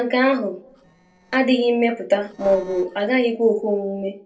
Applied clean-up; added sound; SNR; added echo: neural separator model SepFormer DNS4.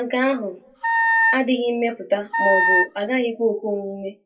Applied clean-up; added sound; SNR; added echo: classical method WPE with log-MMSE.